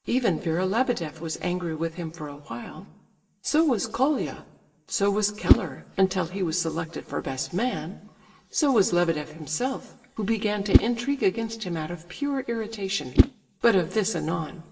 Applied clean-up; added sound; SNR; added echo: none; Whoosh, swoosh, swish; 1 dB; reverberation time 0.8 s.